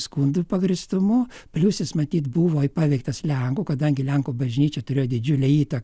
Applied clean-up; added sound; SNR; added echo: none; none; none; none.